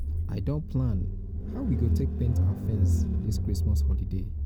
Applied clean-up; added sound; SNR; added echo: none; Engine / Car; -5 dB; none.